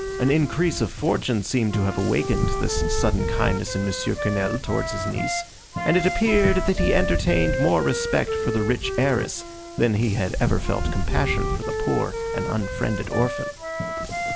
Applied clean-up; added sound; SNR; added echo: none; Wind instrument, woodwind instrument + Wind; 2 dB; none.